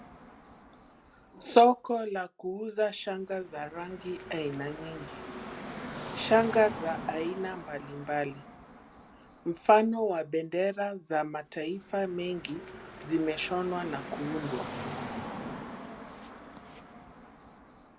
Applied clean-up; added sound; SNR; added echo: none; Car passing by / Traffic noise, roadway noise; 12 dB; none.